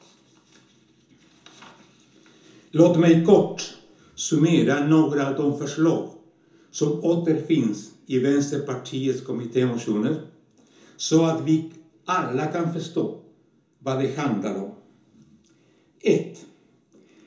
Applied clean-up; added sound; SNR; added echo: none; none; none; reverberation time 0.6 s.